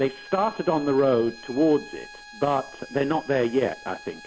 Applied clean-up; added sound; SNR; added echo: none; Bowed string instrument; 19 dB; none.